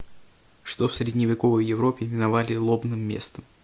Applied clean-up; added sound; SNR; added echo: none; none; none; none.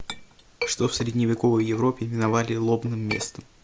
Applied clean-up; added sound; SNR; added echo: none; Chink, clink; 14 dB; none.